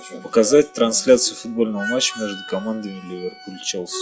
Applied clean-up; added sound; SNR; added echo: classical method log-MMSE.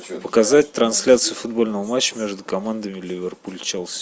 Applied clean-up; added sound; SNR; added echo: none; none; none; none.